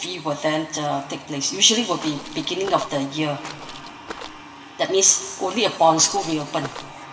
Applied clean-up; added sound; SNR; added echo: none; Walk, footsteps; 15 dB; reverberation time 2.6 s.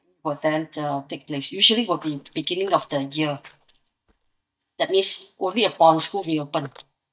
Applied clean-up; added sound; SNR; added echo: neural mask model DeepFilterNet 3.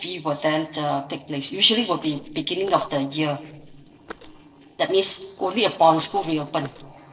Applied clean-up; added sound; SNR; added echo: neural separator model SepFormer DNS4.